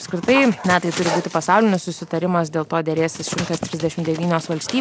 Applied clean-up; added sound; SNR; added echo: none; Dog; 11 dB; none.